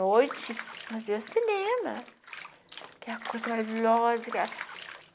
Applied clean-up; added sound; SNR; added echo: none; Bathtub (filling or washing); 14 dB; none.